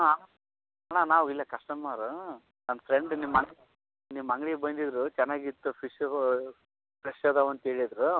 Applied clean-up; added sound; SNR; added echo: none; none; none; none.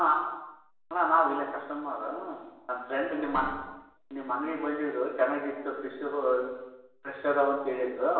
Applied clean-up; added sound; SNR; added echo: none; none; none; reverberation time 0.9 s.